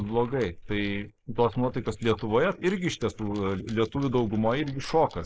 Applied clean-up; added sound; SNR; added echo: neural mask model Resemble Enhance denoiser.